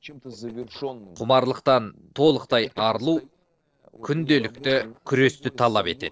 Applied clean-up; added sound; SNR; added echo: neural separator model SepFormer DNS4.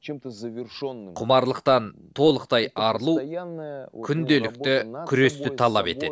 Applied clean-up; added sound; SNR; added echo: none; none; none; none.